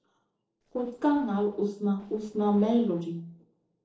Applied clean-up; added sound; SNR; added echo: neural separator model SepFormer DNS4.